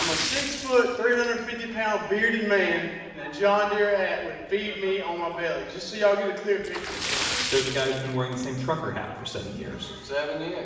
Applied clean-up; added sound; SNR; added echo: none; Splash, splatter; 10 dB; reverberation time 1.2 s.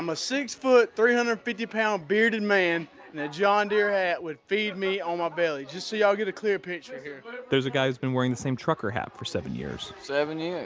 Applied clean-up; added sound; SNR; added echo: none; none; none; none.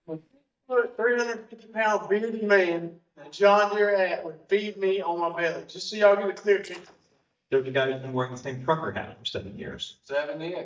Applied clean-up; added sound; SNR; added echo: neural mask model DeepFilterNet 3.